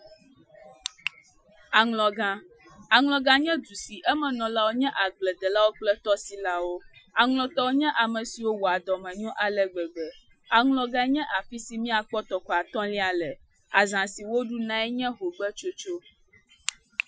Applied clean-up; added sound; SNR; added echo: classical method Wiener filter.